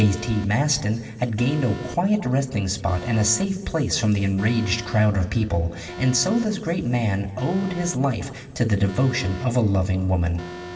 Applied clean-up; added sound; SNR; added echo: none; Alarm; 17 dB; reverberation time 2.5 s.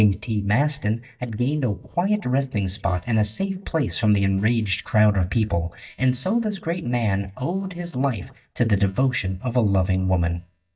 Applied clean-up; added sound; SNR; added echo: neural mask model DeepFilterNet 3.